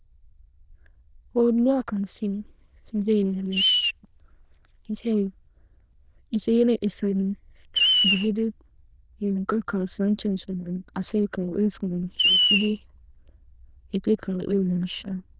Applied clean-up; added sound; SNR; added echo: neural diffusion model UNIVERSE++.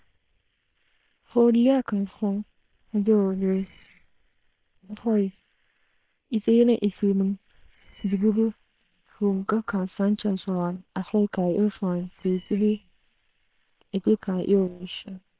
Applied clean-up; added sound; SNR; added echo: neural separator model SepFormer WHAM!.